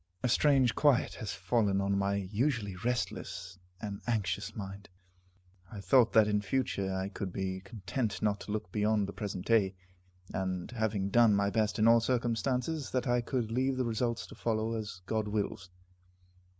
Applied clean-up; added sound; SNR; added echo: none; none; none; none.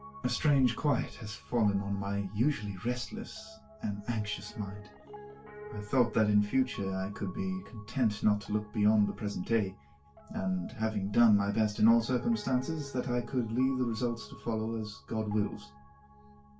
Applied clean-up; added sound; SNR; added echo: none; Piano; 19 dB; reverberation time 0.2 s.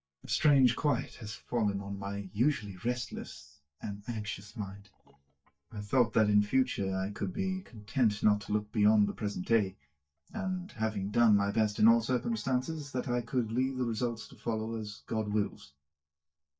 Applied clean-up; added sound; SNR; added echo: neural mask model DeepFilterNet 3.